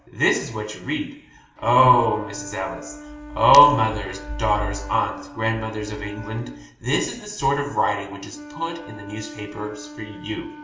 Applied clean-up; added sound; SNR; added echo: none; Wind instrument, woodwind instrument; 17 dB; reverberation time 0.9 s.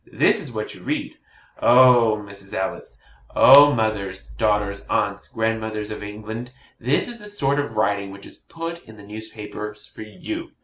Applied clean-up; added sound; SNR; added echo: none; none; none; none.